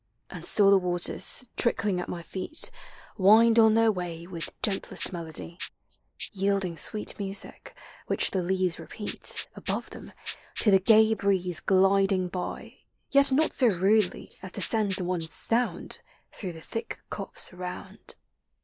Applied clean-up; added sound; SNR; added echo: neural mask model Resemble Enhance denoiser.